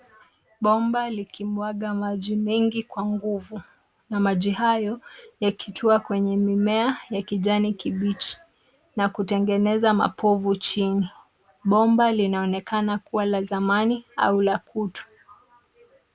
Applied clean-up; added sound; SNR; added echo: none; none; none; none.